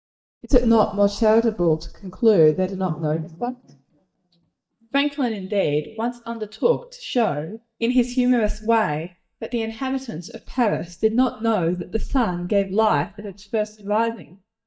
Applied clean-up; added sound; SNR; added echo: neural mask model DeepFilterNet 3.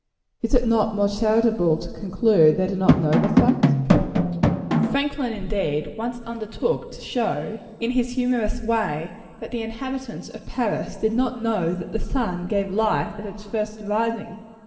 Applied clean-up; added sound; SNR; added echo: none; Drum; -5 dB; reverberation time 3.0 s.